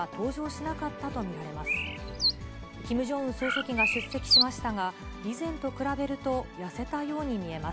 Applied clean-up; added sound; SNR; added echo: none; Bird; -2 dB; none.